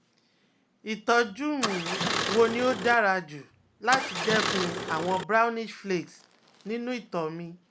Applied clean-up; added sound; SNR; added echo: none; Engine starting; 3 dB; none.